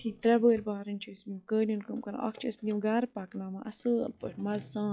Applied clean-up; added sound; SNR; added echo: classical method log-MMSE.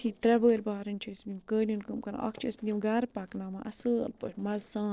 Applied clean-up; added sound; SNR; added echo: neural separator model SepFormer DNS4.